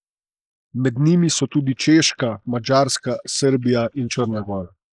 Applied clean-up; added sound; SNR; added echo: neural mask model Resemble Enhance denoiser.